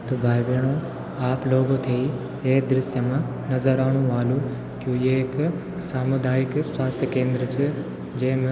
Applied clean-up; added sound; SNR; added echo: none; none; none; none.